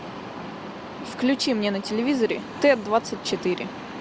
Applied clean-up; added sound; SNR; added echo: none; none; none; none.